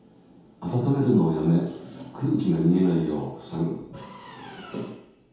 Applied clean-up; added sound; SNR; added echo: none; none; none; reverberation time 0.8 s.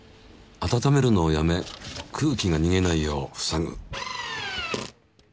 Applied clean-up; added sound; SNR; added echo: none; none; none; none.